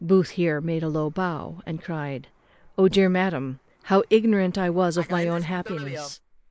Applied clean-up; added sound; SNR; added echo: neural mask model Resemble Enhance denoiser.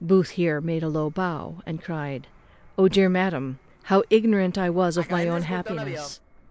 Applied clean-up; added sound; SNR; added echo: none; Fixed-wing aircraft, airplane; 18 dB; none.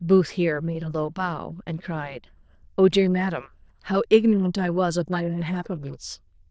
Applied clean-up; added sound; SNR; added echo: neural diffusion model UNIVERSE++.